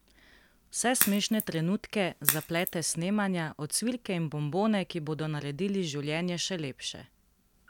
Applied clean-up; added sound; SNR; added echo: none; Crack; 3 dB; none.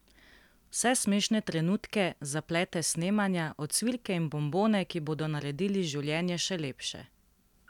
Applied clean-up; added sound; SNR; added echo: none; none; none; none.